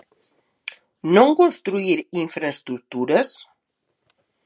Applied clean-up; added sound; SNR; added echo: none; none; none; none.